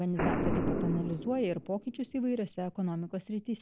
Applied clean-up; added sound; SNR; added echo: none; Boom; 2 dB; none.